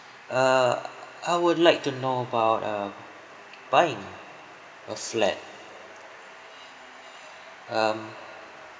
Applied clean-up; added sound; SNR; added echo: none; none; none; none.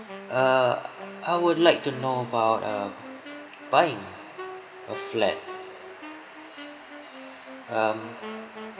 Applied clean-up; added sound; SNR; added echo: none; Wind instrument, woodwind instrument; 15 dB; none.